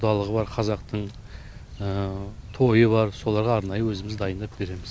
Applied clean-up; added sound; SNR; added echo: none; Wind; 16 dB; none.